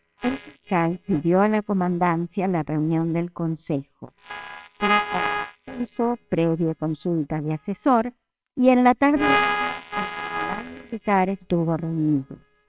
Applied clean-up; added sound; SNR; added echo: neural separator model SepFormer WHAMR!.